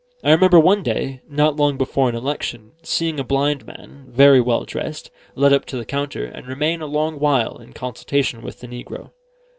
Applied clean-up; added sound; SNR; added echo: none; none; none; none.